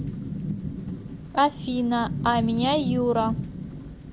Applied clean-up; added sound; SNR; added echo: none; Rain / Thunderstorm; 5 dB; none.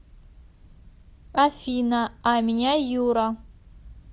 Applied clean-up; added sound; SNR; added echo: none; none; none; none.